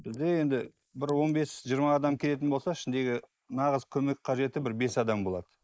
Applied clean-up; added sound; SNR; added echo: neural mask model Resemble Enhance denoiser.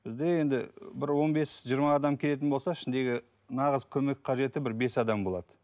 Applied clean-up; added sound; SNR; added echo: none; none; none; none.